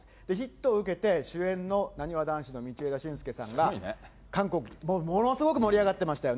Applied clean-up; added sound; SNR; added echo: none; none; none; none.